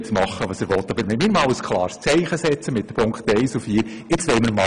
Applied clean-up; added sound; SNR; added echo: none; none; none; none.